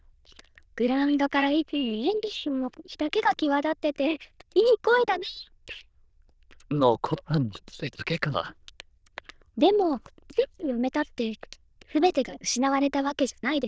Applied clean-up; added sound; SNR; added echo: neural diffusion model UNIVERSE++.